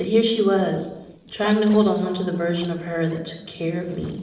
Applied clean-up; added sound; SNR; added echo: neural separator model SepFormer DNS4.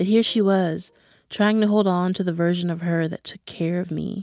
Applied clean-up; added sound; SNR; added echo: none; none; none; none.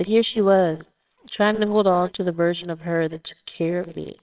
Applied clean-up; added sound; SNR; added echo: neural separator model SepFormer WHAMR!.